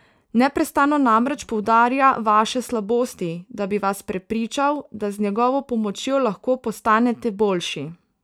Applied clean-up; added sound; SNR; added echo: none; none; none; none.